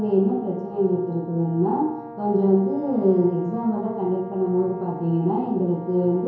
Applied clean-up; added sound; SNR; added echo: none; Brass instrument; 16 dB; reverberation time 1.0 s.